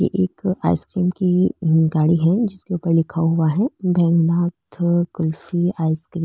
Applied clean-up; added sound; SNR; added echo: none; none; none; none.